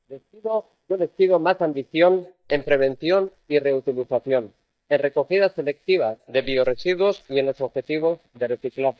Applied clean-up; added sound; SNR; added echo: neural mask model DeepFilterNet 3.